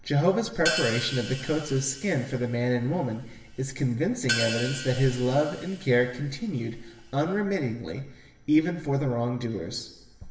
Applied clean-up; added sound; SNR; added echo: none; Hi-hat; 9 dB; reverberation time 1.0 s.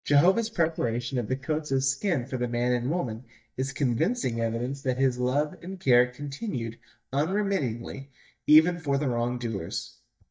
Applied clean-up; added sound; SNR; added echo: neural mask model DeepFilterNet 3.